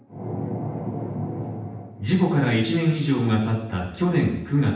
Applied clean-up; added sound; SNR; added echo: none; none; none; reverberation time 0.9 s.